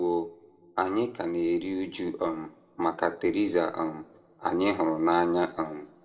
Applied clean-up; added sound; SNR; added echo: none; none; none; reverberation time 0.8 s.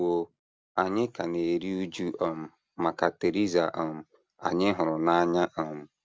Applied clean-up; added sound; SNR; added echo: none; none; none; none.